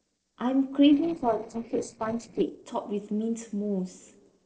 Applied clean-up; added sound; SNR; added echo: neural separator model SepFormer DNS4.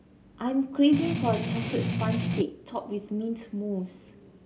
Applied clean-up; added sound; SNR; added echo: none; Strum; 0 dB; none.